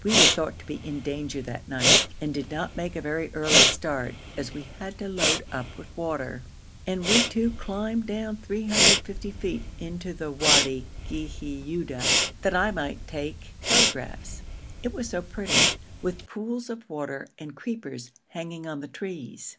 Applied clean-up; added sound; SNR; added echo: none; Respiratory sounds; -3 dB; none.